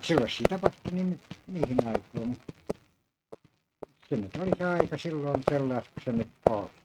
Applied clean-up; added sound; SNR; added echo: neural mask model RNNoise.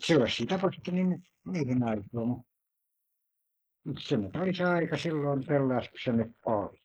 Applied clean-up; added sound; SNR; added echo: neural mask model Resemble Enhance denoiser.